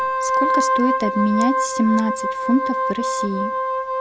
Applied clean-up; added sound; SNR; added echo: none; Wind instrument, woodwind instrument; -1 dB; none.